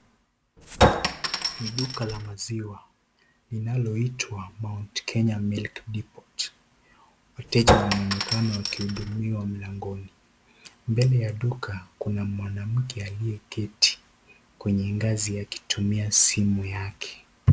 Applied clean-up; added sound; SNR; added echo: none; Chink, clink; -2 dB; none.